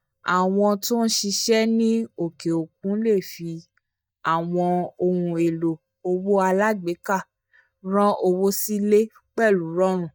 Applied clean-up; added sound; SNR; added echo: neural mask model DeepFilterNet 3.